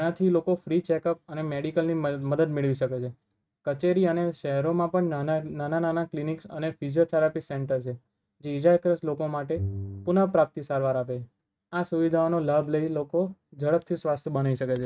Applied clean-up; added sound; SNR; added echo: neural mask model RNNoise.